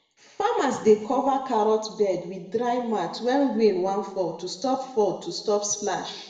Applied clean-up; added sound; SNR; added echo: none; none; none; reverberation time 1.0 s.